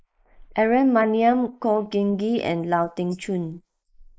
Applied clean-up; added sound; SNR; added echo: neural mask model Resemble Enhance denoiser.